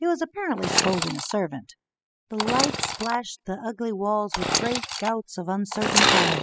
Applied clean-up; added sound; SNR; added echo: classical method spectral subtraction.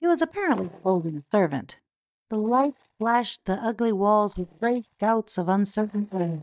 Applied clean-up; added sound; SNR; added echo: neural mask model DeepFilterNet 3.